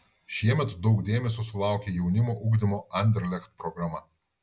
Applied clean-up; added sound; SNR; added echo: none; none; none; none.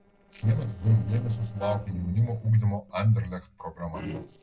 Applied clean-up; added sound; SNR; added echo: neural separator model SepFormer DNS4.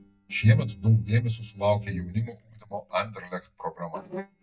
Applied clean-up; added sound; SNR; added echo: neural mask model DeepFilterNet 3.